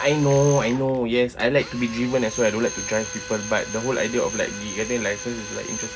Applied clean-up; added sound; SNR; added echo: none; Drill; 12 dB; none.